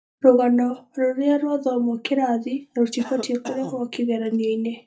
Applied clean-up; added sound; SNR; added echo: neural mask model DeepFilterNet 3.